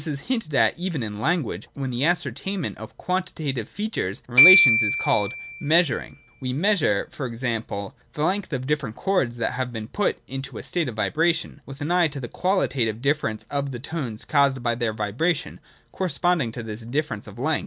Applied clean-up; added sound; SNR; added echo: none; Glockenspiel; -2 dB; none.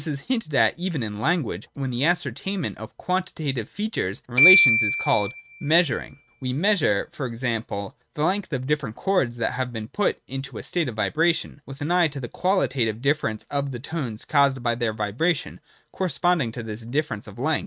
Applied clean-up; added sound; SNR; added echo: neural mask model RNNoise.